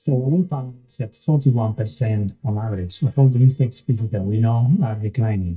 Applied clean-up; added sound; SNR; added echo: neural mask model DeepFilterNet 3.